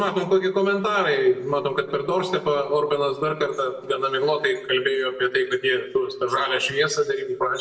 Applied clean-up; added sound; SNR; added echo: none; none; none; reverberation time 0.7 s.